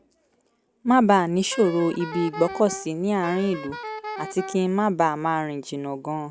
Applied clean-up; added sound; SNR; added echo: none; Wind instrument, woodwind instrument; 12 dB; none.